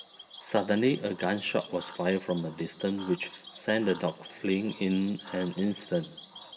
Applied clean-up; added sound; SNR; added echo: none; Cricket / Frog; 17 dB; reverberation time 0.9 s.